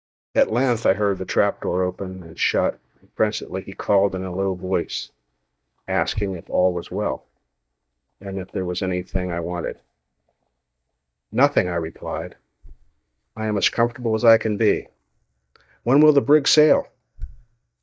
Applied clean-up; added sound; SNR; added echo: neural mask model DeepFilterNet 3.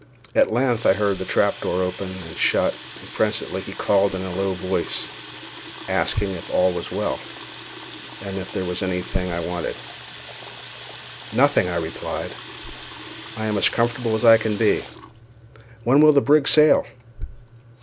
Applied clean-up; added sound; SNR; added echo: none; Water tap, faucet; 12 dB; none.